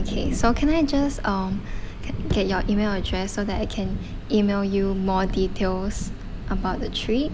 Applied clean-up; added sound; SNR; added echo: none; Thunder / Rain; 4 dB; none.